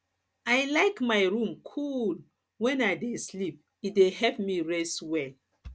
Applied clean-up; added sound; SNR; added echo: none; none; none; none.